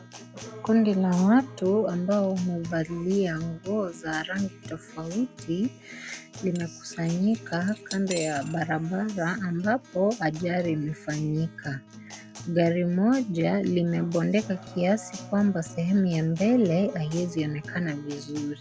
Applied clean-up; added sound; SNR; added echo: none; Acoustic guitar + Cutlery, silverware / Dishes, pots, and pans; 17 dB; none.